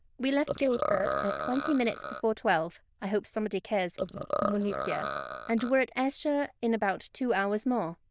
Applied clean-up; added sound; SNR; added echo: neural diffusion model UNIVERSE++.